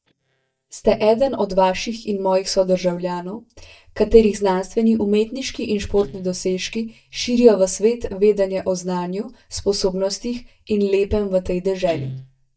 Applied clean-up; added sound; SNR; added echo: neural mask model DeepFilterNet 3.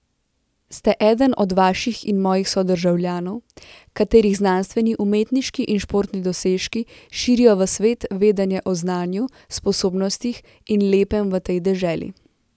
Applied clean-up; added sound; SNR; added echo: none; none; none; none.